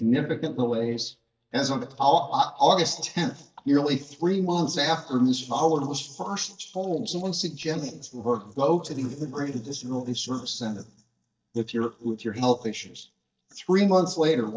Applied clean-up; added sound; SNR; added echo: neural mask model DeepFilterNet 3.